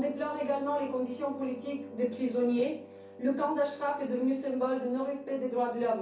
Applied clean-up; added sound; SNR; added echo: none; Wind instrument, woodwind instrument; 19 dB; reverberation time 0.6 s.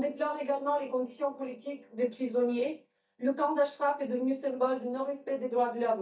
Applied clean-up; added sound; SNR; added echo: neural mask model DeepFilterNet 3.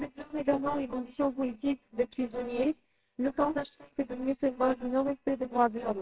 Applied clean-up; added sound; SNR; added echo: neural separator model SepFormer WHAMR!.